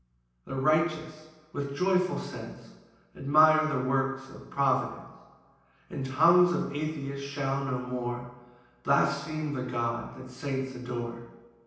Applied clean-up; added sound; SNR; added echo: none; none; none; reverberation time 0.9 s.